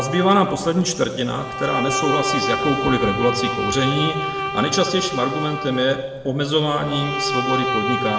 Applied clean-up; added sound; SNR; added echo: none; Bowed string instrument; 4 dB; reverberation time 1.5 s.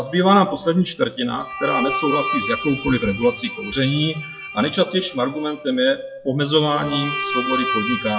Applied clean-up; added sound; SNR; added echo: classical method WPE with log-MMSE.